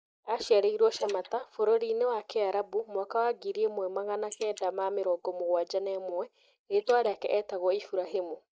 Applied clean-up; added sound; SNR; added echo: neural mask model Resemble Enhance denoiser.